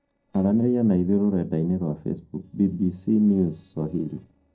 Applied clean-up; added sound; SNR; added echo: neural separator model SepFormer DNS4.